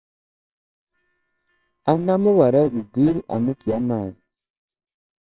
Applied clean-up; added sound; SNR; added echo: neural separator model SepFormer WHAMR!.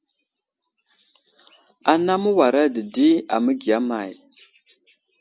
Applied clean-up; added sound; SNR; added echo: none; none; none; none.